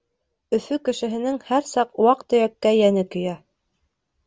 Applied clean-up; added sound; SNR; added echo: none; none; none; none.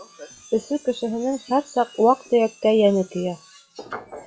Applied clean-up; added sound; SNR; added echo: classical method log-MMSE.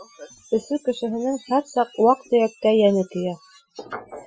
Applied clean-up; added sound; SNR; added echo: classical method Wiener filter.